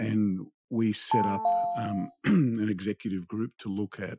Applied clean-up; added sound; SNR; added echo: classical method Wiener filter.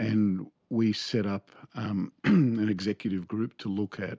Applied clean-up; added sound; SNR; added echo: none; none; none; none.